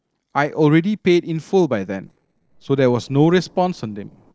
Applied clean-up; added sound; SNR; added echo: neural separator model SepFormer DNS4.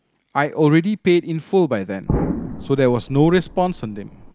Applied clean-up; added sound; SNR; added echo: none; Explosion; 8 dB; none.